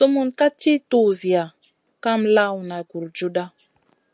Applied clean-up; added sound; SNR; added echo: none; none; none; none.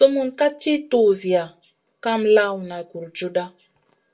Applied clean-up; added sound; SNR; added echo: none; none; none; reverberation time 0.2 s.